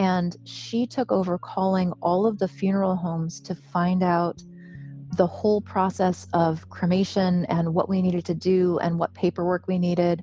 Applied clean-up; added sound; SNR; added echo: none; none; none; none.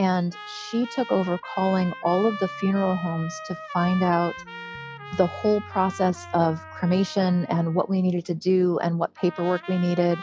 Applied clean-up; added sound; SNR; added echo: classical method log-MMSE.